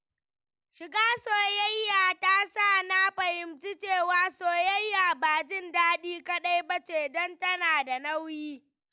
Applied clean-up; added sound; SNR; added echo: none; none; none; none.